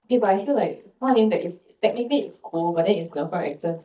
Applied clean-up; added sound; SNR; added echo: neural mask model DeepFilterNet 3.